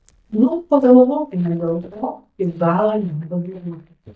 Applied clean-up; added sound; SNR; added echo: neural mask model DeepFilterNet 3.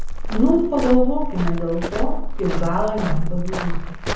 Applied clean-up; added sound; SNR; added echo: none; Walk, footsteps; -1 dB; reverberation time 0.7 s.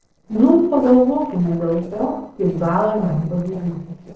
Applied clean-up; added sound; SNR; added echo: neural separator model SepFormer DNS4.